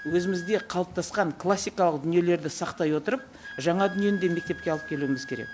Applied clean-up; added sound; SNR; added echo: none; Wind instrument, woodwind instrument; 16 dB; none.